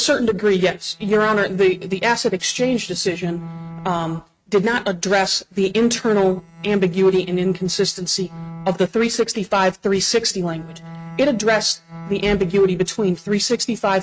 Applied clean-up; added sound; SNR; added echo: neural mask model RNNoise.